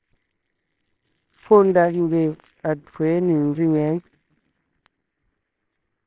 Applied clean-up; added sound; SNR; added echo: neural separator model SepFormer WHAMR!.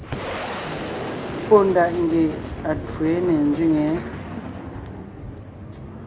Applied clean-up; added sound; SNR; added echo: none; Boom; 8 dB; reverberation time 0.3 s.